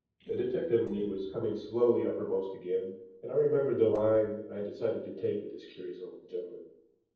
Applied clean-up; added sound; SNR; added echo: neural separator model SepFormer DNS4.